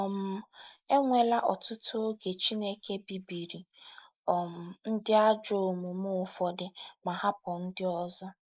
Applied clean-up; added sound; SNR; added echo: neural mask model Resemble Enhance denoiser.